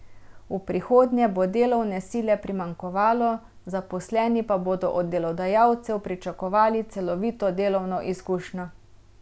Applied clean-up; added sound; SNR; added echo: none; none; none; none.